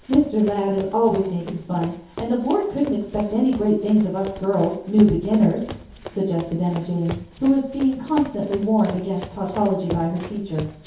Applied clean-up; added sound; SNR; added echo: none; Run; 16 dB; reverberation time 0.6 s.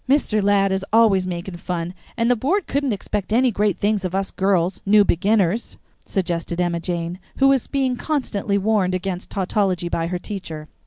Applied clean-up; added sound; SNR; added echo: none; none; none; none.